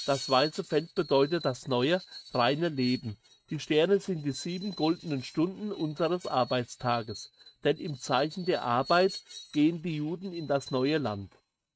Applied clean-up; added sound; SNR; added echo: neural mask model RNNoise.